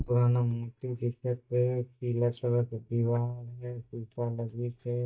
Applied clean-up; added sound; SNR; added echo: neural mask model DeepFilterNet 3.